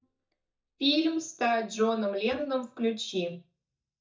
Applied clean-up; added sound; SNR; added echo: neural mask model DeepFilterNet 3.